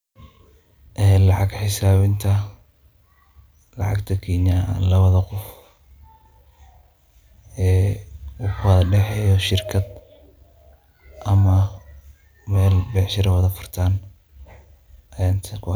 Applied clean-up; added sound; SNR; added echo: none; none; none; none.